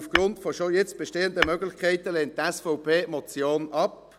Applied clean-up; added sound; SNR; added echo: none; Tap / Hammer; 6 dB; none.